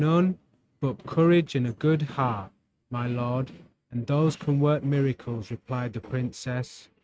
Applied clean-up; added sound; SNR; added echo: neural mask model RNNoise.